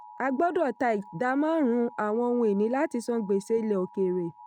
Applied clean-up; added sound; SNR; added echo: neural mask model RNNoise.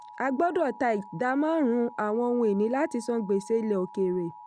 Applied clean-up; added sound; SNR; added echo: none; Alarm; 19 dB; none.